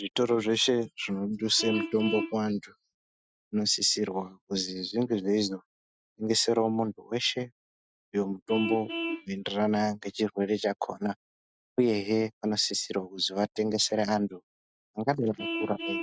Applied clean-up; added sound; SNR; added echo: classical method Wiener filter.